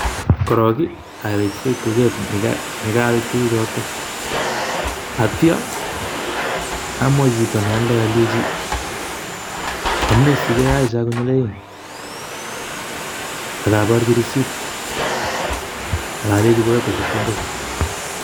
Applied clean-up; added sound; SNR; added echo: none; Domestic sounds, home sounds; 5 dB; none.